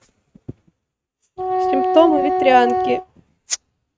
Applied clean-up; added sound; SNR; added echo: neural mask model RNNoise.